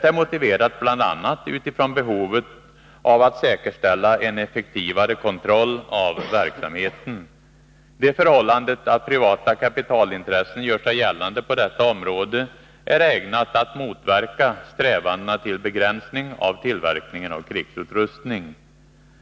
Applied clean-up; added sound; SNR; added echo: none; none; none; none.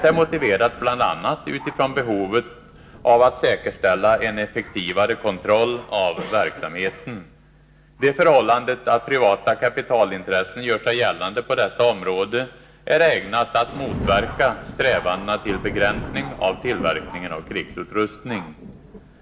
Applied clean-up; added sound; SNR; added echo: none; Thunder; 16 dB; reverberation time 0.6 s.